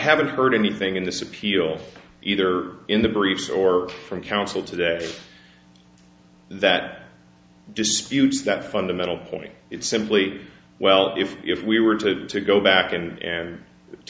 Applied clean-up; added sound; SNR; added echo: none; none; none; none.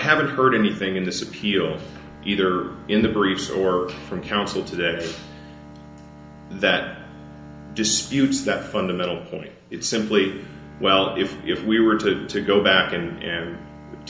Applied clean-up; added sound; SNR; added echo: none; Bowed string instrument; 19 dB; reverberation time 1.4 s.